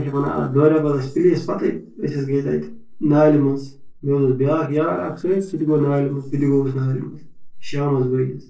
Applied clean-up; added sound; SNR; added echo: neural separator model SepFormer DNS4.